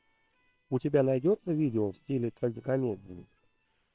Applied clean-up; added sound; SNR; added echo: neural separator model SepFormer WHAM!.